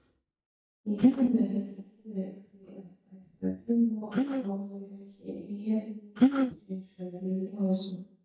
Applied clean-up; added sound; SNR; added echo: neural mask model DeepFilterNet 3.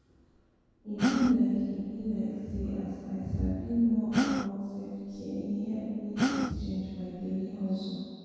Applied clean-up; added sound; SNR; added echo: none; Gasp; 3 dB; reverberation time 1.9 s.